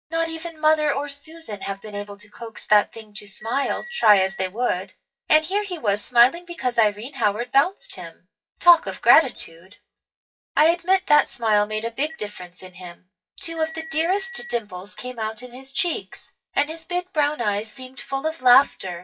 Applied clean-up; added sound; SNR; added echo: classical method WPE with log-MMSE.